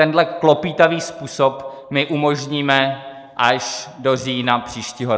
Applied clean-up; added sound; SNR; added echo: neural mask model Resemble Enhance denoiser.